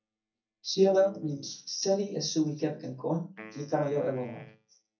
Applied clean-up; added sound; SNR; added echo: neural mask model DeepFilterNet 3.